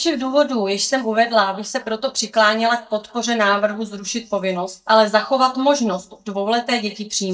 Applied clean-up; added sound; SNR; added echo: neural mask model DeepFilterNet 3.